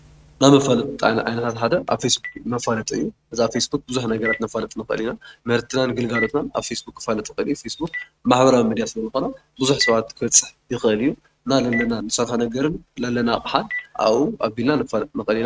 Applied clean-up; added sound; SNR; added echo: neural mask model RNNoise.